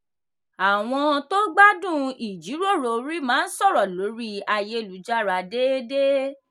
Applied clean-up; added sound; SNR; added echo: none; none; none; none.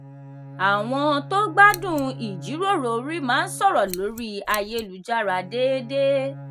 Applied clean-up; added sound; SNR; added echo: none; Bowed string instrument + Scissors; 15 dB; none.